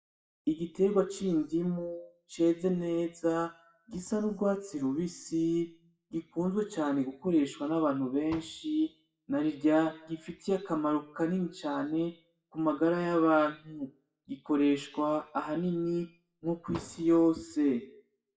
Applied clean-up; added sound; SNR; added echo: classical method WPE with log-MMSE.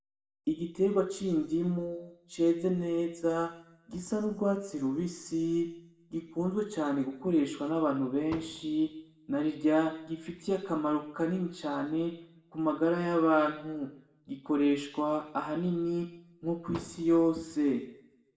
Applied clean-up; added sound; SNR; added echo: none; Fireworks; 17 dB; reverberation time 0.6 s.